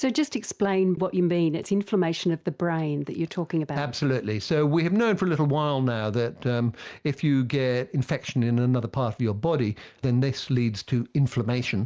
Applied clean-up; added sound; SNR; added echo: none; none; none; none.